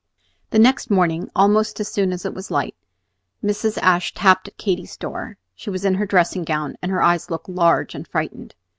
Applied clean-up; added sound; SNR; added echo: none; none; none; none.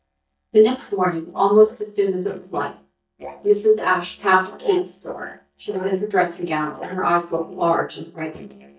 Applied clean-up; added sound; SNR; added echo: neural mask model DeepFilterNet 3.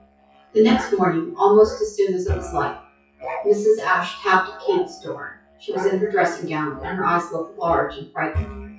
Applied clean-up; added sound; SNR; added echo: classical method WPE with log-MMSE.